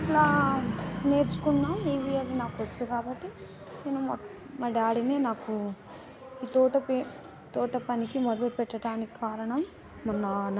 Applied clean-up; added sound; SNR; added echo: none; none; none; none.